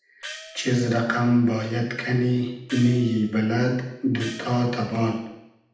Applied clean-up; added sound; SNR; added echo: none; Gong; 19 dB; reverberation time 0.8 s.